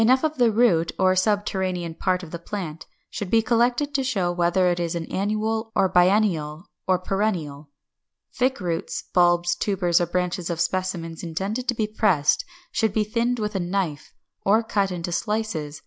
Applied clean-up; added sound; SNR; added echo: none; none; none; none.